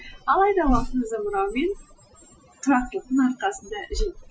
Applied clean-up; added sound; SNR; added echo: classical method Wiener filter.